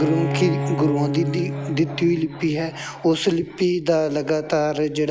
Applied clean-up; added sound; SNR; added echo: none; Bowed string instrument; 7 dB; none.